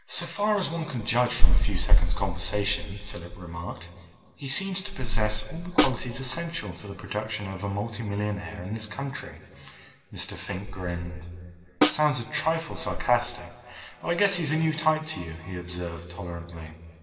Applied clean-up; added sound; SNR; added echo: none; Snare drum; 3 dB; reverberation time 2.2 s.